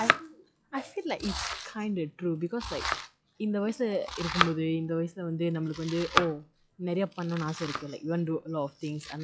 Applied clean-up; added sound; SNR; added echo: classical method log-MMSE.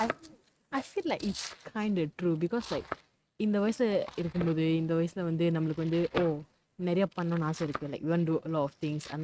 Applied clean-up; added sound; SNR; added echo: neural mask model RNNoise.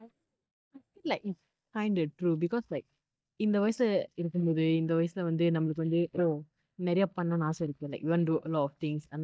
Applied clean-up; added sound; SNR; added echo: neural mask model DeepFilterNet 3.